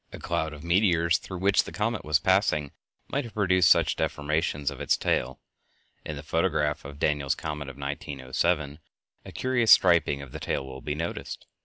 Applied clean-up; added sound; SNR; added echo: none; none; none; none.